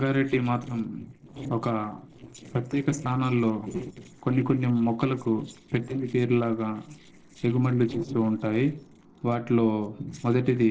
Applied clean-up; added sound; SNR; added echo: neural separator model SepFormer DNS4.